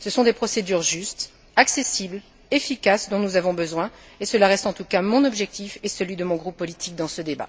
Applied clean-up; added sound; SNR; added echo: none; none; none; none.